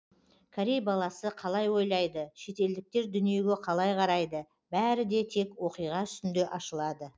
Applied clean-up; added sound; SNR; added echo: none; none; none; none.